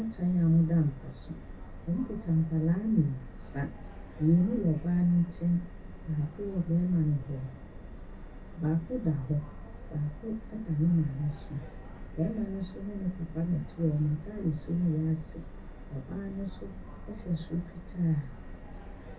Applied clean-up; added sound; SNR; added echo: none; Subway, metro, underground; 12 dB; reverberation time 0.3 s.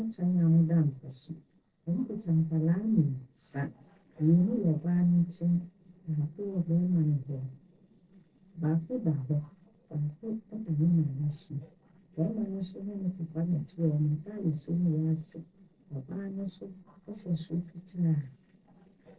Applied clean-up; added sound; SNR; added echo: neural separator model SepFormer DNS4.